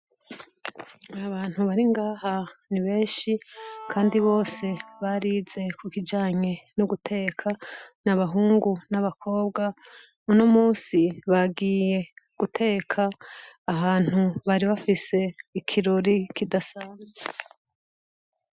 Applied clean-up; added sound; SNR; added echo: classical method Wiener filter.